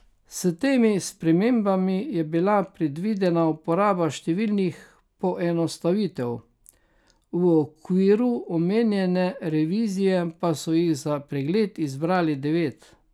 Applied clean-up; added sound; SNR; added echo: none; none; none; none.